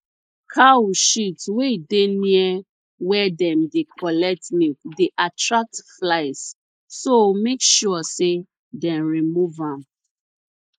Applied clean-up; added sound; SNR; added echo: neural mask model Resemble Enhance denoiser.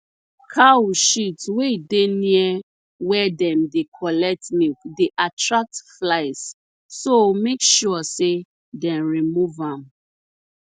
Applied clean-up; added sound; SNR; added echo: none; none; none; none.